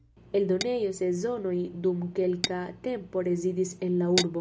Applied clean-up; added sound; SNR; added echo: none; Tap / Glass; 11 dB; none.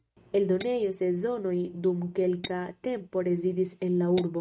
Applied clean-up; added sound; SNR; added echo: neural mask model RNNoise.